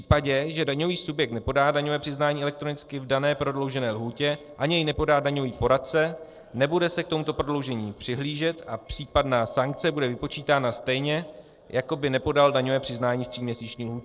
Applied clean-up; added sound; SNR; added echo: neural separator model SepFormer DNS4.